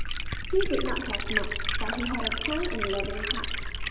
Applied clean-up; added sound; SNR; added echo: none; Liquid; -3 dB; reverberation time 2.7 s.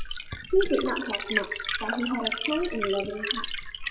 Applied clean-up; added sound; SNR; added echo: classical method WPE with log-MMSE.